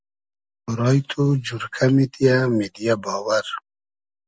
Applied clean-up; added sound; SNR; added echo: none; none; none; none.